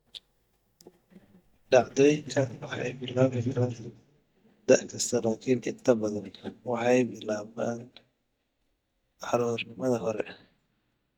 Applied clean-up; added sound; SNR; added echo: neural mask model DeepFilterNet 3.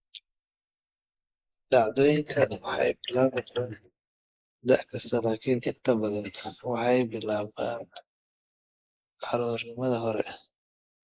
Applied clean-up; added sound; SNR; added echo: neural mask model Resemble Enhance denoiser.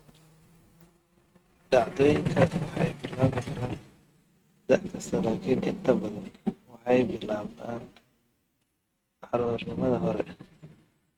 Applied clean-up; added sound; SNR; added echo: neural mask model RNNoise.